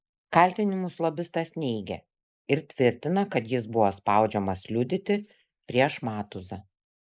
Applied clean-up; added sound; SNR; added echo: neural mask model Resemble Enhance denoiser.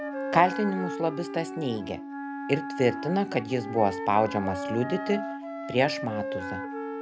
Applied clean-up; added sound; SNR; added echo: none; Wind instrument, woodwind instrument + Wind instrument, woodwind instrument; 6 dB; none.